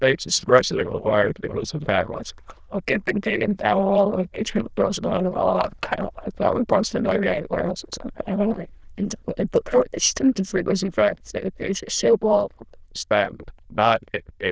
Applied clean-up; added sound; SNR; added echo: neural diffusion model UNIVERSE++.